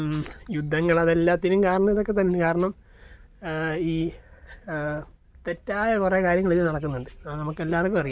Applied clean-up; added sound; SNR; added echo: none; none; none; none.